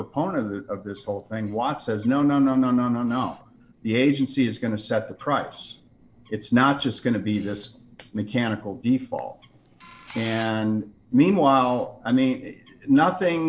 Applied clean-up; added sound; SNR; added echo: neural separator model SepFormer DNS4.